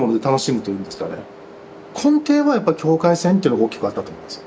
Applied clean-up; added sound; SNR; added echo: none; none; none; none.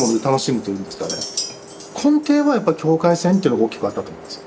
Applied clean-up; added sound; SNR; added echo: none; Chink, clink; 15 dB; none.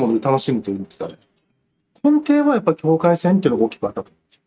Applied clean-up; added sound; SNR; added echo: neural mask model RNNoise.